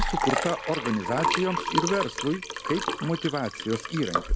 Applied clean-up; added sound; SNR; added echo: none; Liquid; 1 dB; none.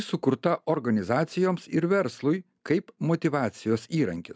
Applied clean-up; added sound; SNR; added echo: none; none; none; none.